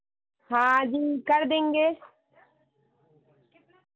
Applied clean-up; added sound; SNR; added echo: none; none; none; none.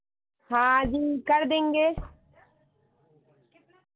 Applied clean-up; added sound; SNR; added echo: none; Tap / Bass drum; 16 dB; none.